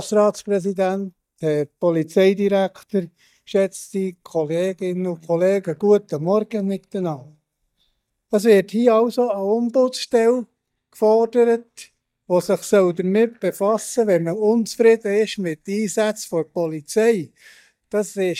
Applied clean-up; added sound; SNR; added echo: neural mask model DeepFilterNet 3.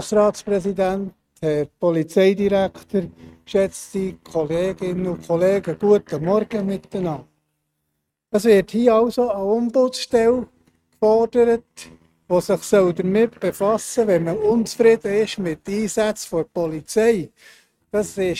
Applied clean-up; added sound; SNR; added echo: neural mask model RNNoise.